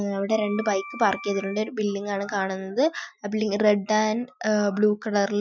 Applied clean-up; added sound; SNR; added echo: classical method Wiener filter.